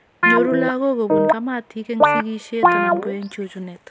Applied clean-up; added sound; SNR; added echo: none; Guitar; -4 dB; none.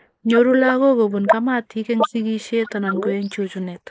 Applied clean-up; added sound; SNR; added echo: neural mask model Resemble Enhance denoiser.